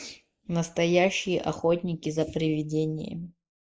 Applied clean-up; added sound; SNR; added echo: neural mask model Resemble Enhance denoiser.